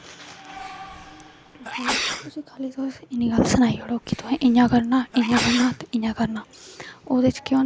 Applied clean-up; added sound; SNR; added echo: none; Sneeze; 9 dB; none.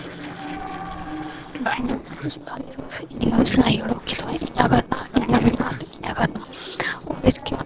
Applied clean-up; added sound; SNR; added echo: neural separator model SepFormer DNS4.